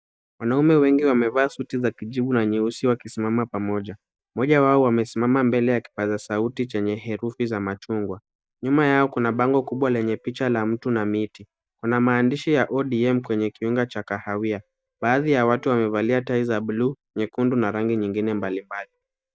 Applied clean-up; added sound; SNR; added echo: neural mask model DeepFilterNet 3.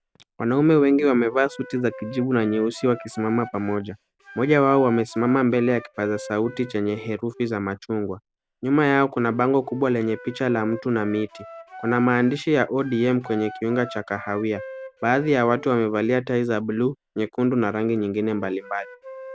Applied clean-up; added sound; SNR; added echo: none; Wind instrument, woodwind instrument; 19 dB; none.